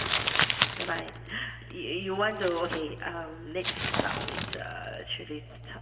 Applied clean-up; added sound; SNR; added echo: none; Crumpling, crinkling; -1 dB; reverberation time 3.0 s.